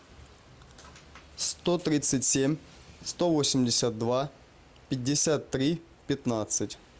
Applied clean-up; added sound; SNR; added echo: none; none; none; none.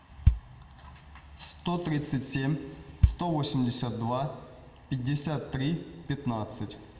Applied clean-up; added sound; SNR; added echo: none; Bass drum; 1 dB; reverberation time 1.4 s.